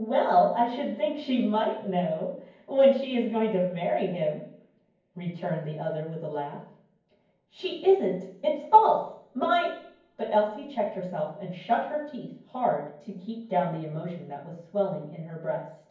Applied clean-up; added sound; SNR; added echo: none; none; none; reverberation time 0.9 s.